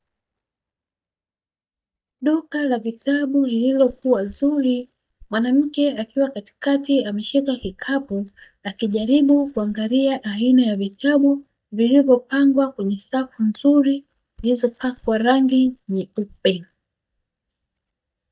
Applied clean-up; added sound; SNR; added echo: neural mask model DeepFilterNet 3.